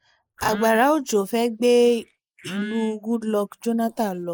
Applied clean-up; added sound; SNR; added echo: neural mask model Resemble Enhance denoiser.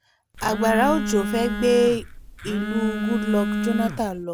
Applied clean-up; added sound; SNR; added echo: none; Telephone; 3 dB; none.